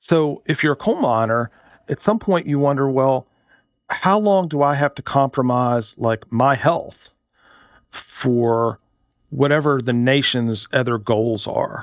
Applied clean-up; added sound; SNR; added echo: neural mask model DeepFilterNet 3.